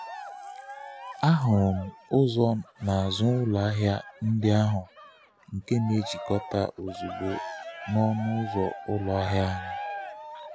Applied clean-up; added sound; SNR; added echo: none; Cheering; 13 dB; none.